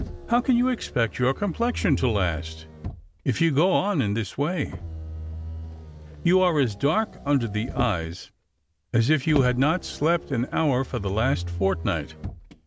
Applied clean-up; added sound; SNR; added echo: none; Motor vehicle (road); 11 dB; none.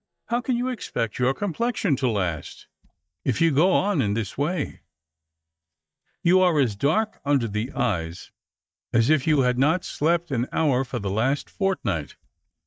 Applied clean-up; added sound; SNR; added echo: neural mask model DeepFilterNet 3.